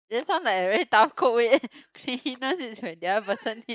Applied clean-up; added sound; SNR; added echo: neural mask model DeepFilterNet 3.